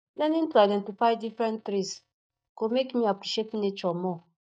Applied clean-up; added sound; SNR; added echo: neural mask model DeepFilterNet 3.